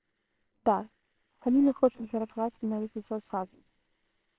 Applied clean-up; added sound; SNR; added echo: neural separator model SepFormer WHAMR!.